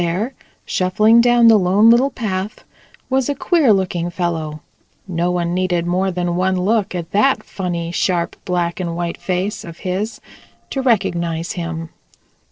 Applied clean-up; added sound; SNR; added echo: neural separator model SepFormer DNS4.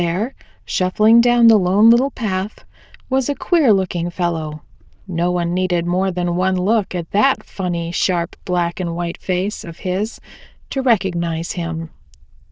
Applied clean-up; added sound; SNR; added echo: neural diffusion model UNIVERSE++.